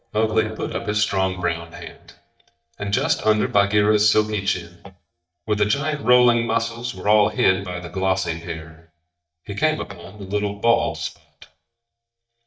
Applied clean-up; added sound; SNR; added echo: neural mask model DeepFilterNet 3.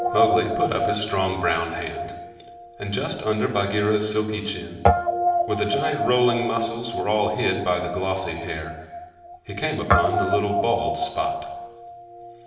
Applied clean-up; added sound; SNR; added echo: none; Guitar; 2 dB; reverberation time 1.2 s.